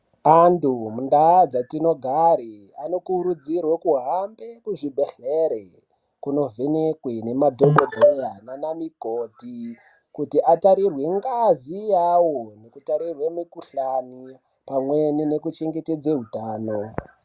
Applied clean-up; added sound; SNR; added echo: none; none; none; none.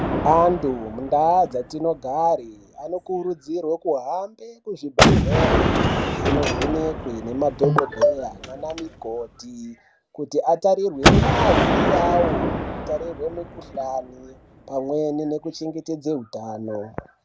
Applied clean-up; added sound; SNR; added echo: none; Gunshot, gunfire; 0 dB; none.